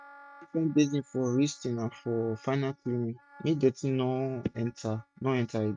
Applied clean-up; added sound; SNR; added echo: neural mask model RNNoise.